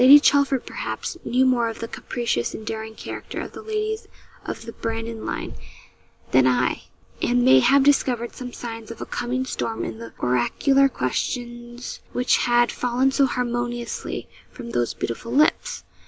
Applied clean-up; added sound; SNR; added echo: none; none; none; none.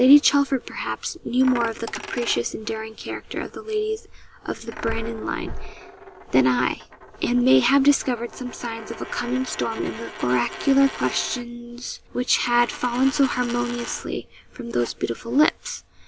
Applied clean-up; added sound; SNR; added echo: none; Coin (dropping); 16 dB; none.